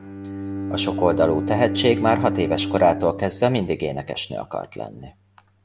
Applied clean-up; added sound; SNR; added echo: none; Bowed string instrument; 6 dB; none.